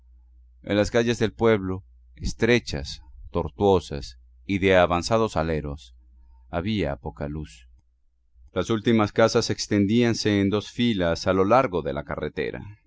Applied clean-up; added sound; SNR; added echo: none; none; none; none.